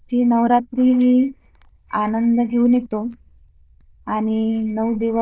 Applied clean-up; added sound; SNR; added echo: neural diffusion model UNIVERSE++.